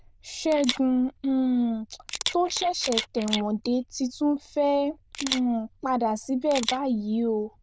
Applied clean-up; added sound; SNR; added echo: neural diffusion model UNIVERSE++.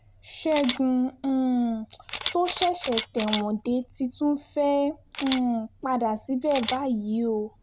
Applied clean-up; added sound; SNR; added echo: none; Camera; 10 dB; none.